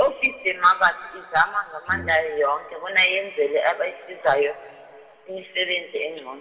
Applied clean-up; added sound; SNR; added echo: none; Brass instrument; 17 dB; reverberation time 2.0 s.